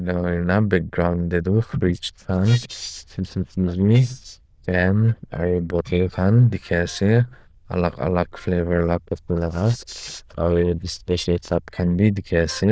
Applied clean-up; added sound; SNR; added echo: neural diffusion model UNIVERSE++.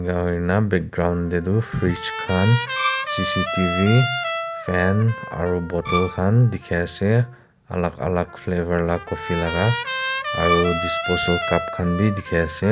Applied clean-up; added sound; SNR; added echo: none; Bowed string instrument + Trumpet; 6 dB; none.